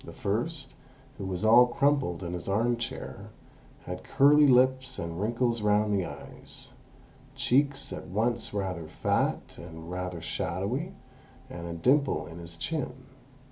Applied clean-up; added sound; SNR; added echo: none; none; none; none.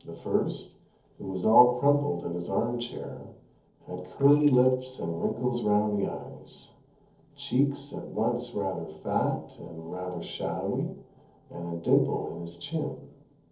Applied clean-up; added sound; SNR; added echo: neural separator model SepFormer DNS4.